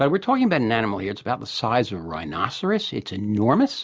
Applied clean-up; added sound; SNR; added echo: none; none; none; none.